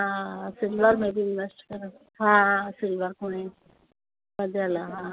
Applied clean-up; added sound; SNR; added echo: none; none; none; none.